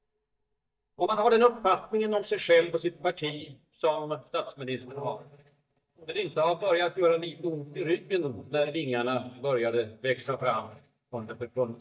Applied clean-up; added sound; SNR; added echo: neural mask model DeepFilterNet 3.